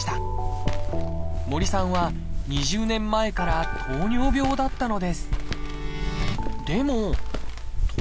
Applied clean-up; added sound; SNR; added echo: none; Walk, footsteps; 0 dB; none.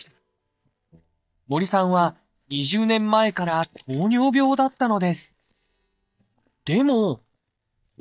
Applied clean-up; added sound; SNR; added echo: neural mask model DeepFilterNet 3.